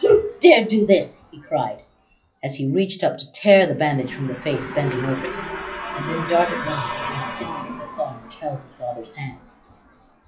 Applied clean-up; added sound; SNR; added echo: classical method WPE with log-MMSE.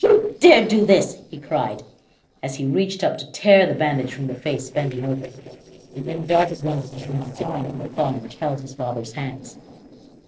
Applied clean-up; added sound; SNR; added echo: neural separator model SepFormer DNS4.